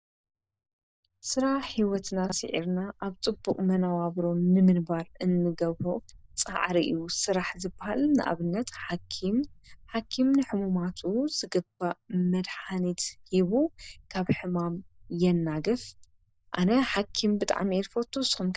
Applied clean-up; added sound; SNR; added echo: neural mask model DeepFilterNet 3.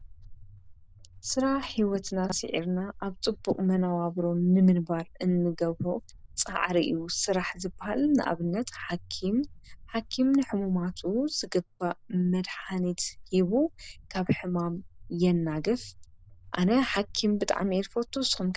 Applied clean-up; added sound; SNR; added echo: none; Walk, footsteps; 19 dB; none.